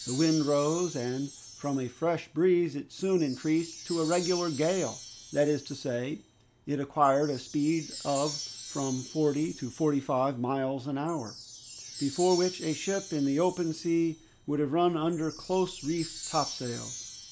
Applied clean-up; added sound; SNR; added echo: none; Wind chime; 14 dB; none.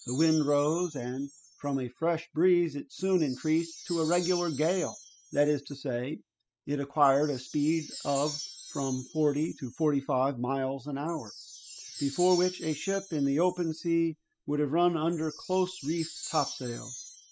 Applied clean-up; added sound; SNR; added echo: classical method spectral subtraction.